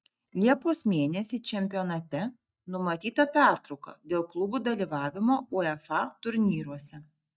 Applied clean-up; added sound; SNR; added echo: neural mask model DeepFilterNet 3.